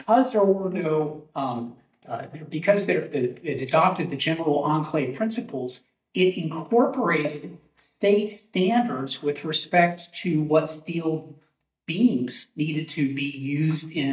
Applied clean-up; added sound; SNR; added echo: neural mask model DeepFilterNet 3.